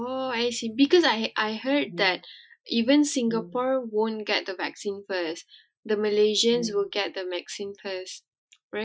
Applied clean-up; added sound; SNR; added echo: classical method Wiener filter.